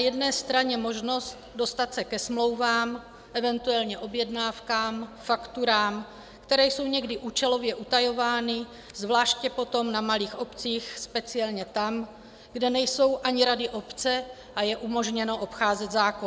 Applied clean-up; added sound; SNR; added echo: none; none; none; none.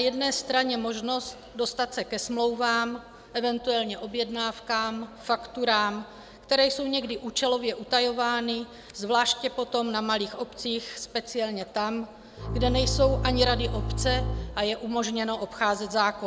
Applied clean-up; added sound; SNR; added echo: none; Bowed string instrument; 2 dB; none.